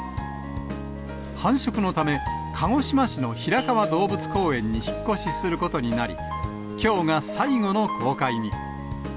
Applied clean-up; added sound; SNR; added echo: none; none; none; none.